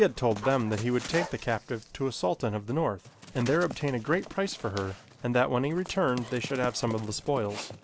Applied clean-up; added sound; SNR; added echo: none; Dog; 14 dB; none.